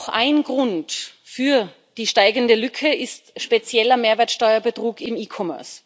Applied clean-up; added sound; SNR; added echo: none; none; none; none.